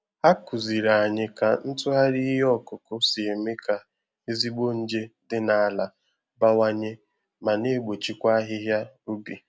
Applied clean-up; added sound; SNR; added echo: none; none; none; none.